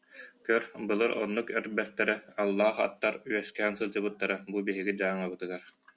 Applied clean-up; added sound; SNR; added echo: none; none; none; none.